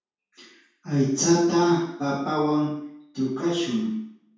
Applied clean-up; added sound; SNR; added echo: none; none; none; reverberation time 0.6 s.